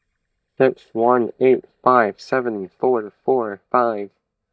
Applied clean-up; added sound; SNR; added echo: neural mask model DeepFilterNet 3.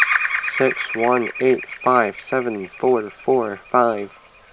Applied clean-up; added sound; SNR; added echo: none; Bird vocalization, bird call, bird song; 6 dB; none.